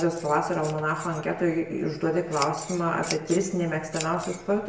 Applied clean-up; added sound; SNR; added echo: none; Scissors; 14 dB; reverberation time 0.7 s.